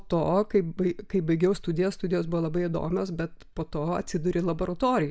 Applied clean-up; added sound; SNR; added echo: none; none; none; none.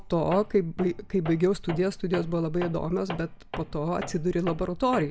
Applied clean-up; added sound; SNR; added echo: none; Tools; 15 dB; none.